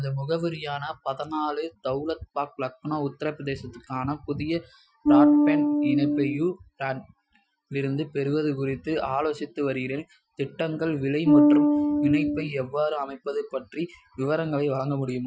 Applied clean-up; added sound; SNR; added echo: classical method Wiener filter.